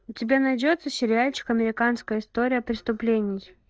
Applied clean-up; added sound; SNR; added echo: neural mask model DeepFilterNet 3.